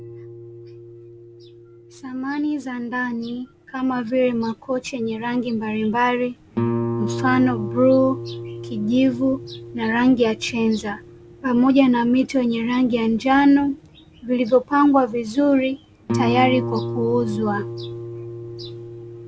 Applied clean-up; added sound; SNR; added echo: none; Guitar; 10 dB; none.